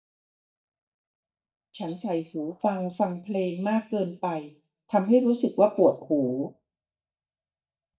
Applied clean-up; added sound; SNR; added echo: neural mask model DeepFilterNet 3.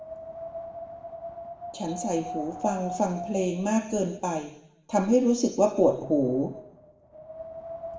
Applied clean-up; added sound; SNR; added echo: none; Wind; 12 dB; reverberation time 0.7 s.